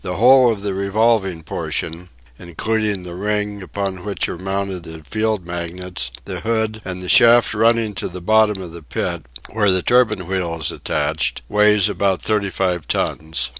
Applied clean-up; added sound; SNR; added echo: none; none; none; none.